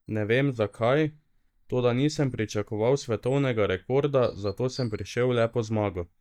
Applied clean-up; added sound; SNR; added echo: neural mask model DeepFilterNet 3.